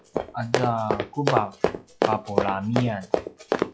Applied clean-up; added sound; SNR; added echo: classical method log-MMSE.